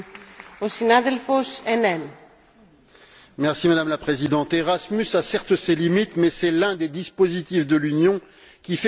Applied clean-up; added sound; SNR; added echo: none; none; none; none.